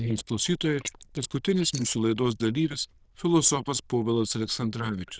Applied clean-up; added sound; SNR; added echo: neural diffusion model UNIVERSE++.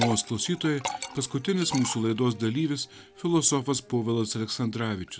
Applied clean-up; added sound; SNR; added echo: none; Liquid; 12 dB; none.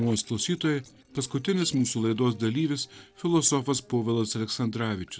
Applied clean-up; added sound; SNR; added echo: neural separator model SepFormer DNS4.